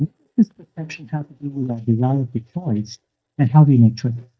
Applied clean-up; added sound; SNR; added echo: neural mask model DeepFilterNet 3.